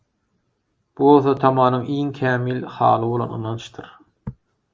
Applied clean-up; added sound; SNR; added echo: none; none; none; none.